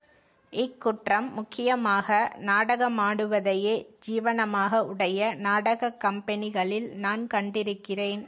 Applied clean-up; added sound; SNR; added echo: none; none; none; none.